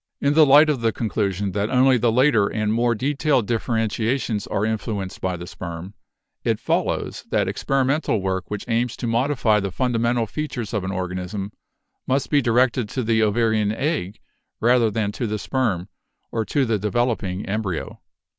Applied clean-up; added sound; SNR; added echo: none; none; none; none.